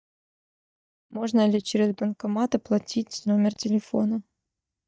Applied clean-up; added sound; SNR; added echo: neural mask model DeepFilterNet 3.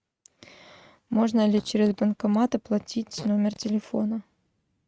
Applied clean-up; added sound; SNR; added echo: neural mask model RNNoise.